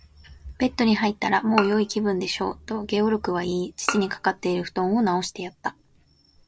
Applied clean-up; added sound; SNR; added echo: none; Bowed string instrument; 10 dB; none.